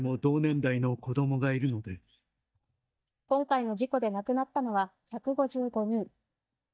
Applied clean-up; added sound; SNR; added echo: neural mask model DeepFilterNet 3.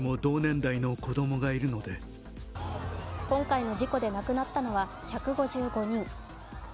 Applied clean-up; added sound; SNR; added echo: none; none; none; none.